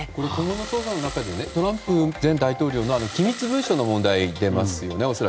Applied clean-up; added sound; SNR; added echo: none; Engine starting; 17 dB; none.